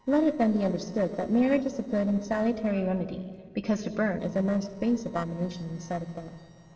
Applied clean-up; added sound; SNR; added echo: neural separator model SepFormer DNS4.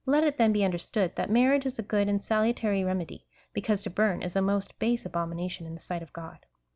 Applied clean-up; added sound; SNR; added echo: none; none; none; none.